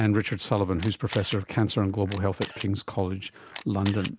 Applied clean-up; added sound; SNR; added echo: none; Camera; 14 dB; none.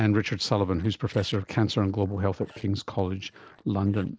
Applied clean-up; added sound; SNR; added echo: neural separator model SepFormer DNS4.